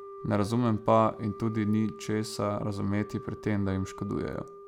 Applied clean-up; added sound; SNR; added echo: none; Wind instrument, woodwind instrument; 16 dB; none.